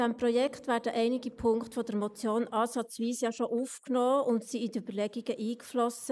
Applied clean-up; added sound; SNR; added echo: neural mask model Resemble Enhance denoiser.